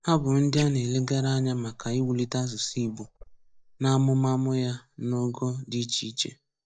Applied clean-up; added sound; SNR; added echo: neural mask model DeepFilterNet 3.